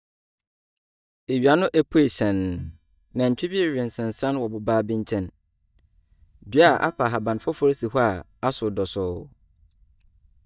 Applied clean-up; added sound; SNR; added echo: neural mask model DeepFilterNet 3.